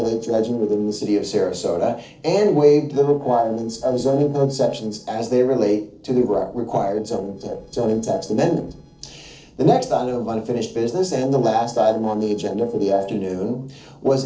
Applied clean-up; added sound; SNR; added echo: neural separator model SepFormer DNS4.